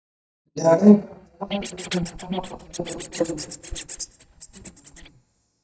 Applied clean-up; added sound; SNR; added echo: neural mask model DeepFilterNet 3.